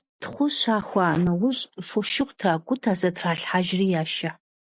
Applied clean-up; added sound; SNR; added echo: none; none; none; none.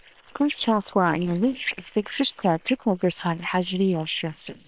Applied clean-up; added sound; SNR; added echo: neural separator model SepFormer WHAM!.